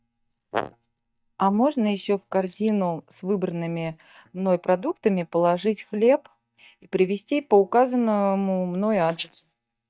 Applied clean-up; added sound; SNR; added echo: neural mask model DeepFilterNet 3.